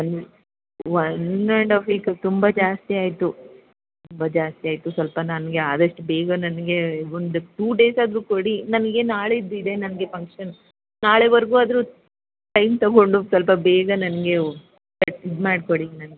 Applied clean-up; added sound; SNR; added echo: none; none; none; none.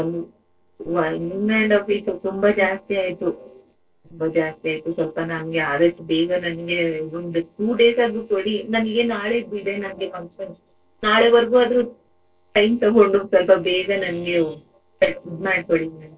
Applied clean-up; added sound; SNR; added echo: neural separator model SepFormer DNS4.